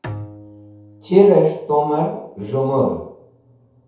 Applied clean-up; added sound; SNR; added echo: none; Bowed string instrument; 19 dB; reverberation time 0.8 s.